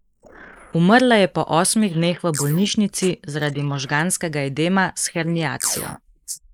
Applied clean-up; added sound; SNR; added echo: neural mask model Resemble Enhance denoiser.